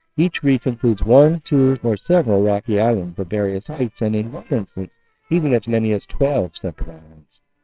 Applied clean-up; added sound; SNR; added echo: neural separator model SepFormer WHAMR!.